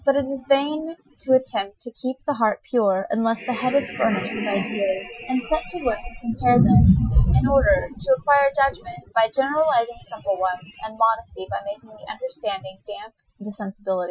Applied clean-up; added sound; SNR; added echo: classical method Wiener filter.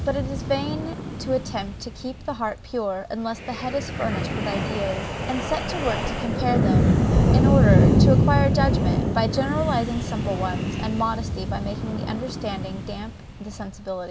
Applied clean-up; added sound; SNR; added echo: none; Wind; -5 dB; none.